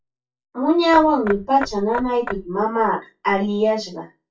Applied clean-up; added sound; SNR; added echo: classical method WPE with log-MMSE.